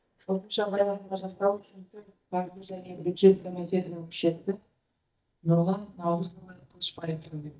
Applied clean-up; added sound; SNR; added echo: neural mask model DeepFilterNet 3.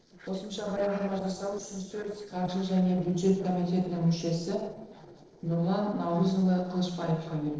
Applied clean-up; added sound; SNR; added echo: neural separator model SepFormer DNS4.